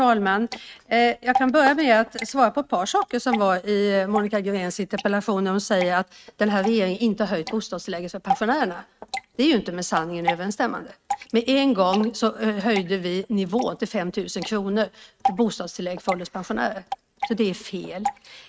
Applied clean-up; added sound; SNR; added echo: neural mask model RNNoise.